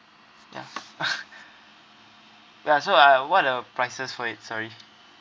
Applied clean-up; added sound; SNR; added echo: none; none; none; none.